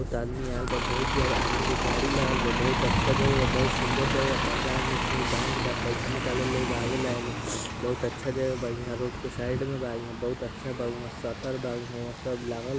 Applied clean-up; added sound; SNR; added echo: none; Bus; -2 dB; none.